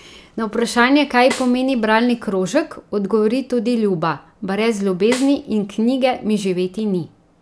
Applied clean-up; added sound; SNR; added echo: none; Snare drum; 15 dB; none.